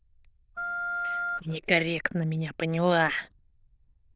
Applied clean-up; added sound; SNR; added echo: neural diffusion model UNIVERSE++.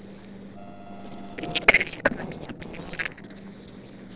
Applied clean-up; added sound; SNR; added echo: neural separator model SepFormer DNS4.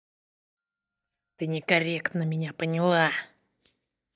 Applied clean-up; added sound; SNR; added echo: neural mask model DeepFilterNet 3.